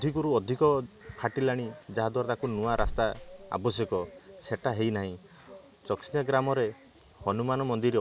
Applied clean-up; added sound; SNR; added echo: none; Slam; 8 dB; none.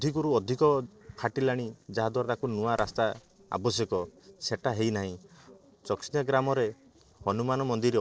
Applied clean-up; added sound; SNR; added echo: neural separator model SepFormer DNS4.